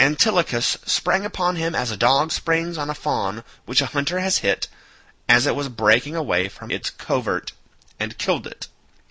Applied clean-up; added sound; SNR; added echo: none; none; none; none.